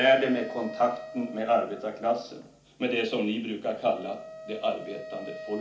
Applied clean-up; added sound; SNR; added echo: none; Wind instrument, woodwind instrument; 14 dB; reverberation time 0.4 s.